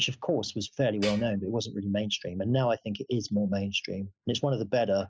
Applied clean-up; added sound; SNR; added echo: classical method spectral subtraction.